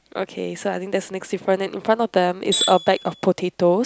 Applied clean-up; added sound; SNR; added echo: none; Tools; 4 dB; none.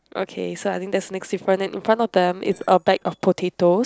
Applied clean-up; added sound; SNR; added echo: neural separator model SepFormer DNS4.